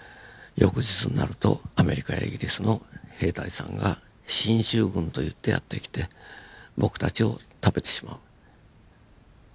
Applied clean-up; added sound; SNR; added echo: none; none; none; none.